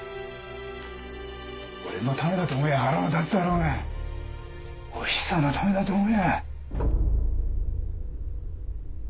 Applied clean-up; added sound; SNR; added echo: none; none; none; none.